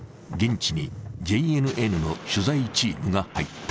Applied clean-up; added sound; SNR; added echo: none; none; none; none.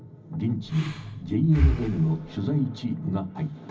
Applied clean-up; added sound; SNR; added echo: none; Breathing; 3 dB; reverberation time 0.4 s.